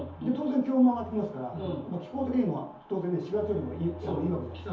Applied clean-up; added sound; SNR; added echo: none; Telephone; 17 dB; reverberation time 0.5 s.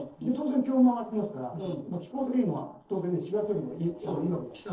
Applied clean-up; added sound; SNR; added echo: neural separator model SepFormer DNS4.